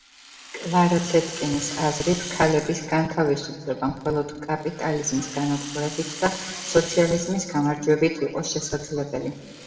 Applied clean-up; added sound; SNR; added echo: none; Rattle; 15 dB; reverberation time 1.6 s.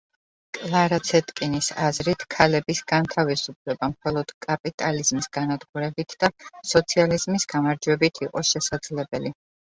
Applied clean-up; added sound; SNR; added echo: none; none; none; none.